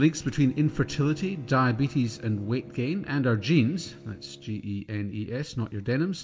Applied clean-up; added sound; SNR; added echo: none; Bowed string instrument; 20 dB; reverberation time 0.7 s.